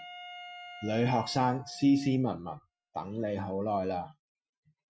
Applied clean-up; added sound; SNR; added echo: classical method Wiener filter.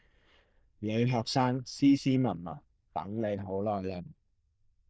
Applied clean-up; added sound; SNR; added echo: neural diffusion model UNIVERSE++.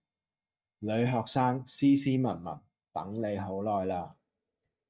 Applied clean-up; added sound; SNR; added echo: neural mask model DeepFilterNet 3.